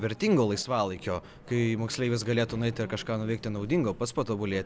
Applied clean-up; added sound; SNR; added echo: none; none; none; none.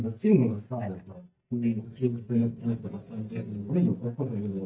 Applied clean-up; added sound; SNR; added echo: neural mask model DeepFilterNet 3.